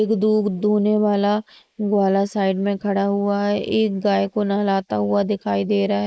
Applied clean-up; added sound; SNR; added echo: neural mask model Resemble Enhance denoiser.